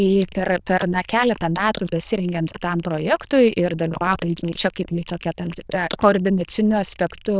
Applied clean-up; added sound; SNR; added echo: neural diffusion model UNIVERSE++.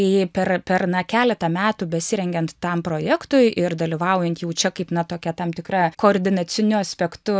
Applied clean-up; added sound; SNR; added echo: none; none; none; none.